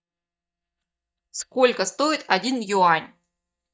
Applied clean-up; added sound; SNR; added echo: neural mask model DeepFilterNet 3.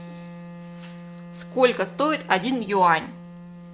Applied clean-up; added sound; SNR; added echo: none; Wind instrument, woodwind instrument; 15 dB; none.